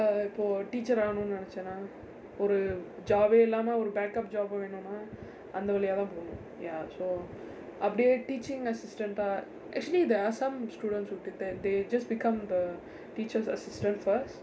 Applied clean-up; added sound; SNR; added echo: none; none; none; none.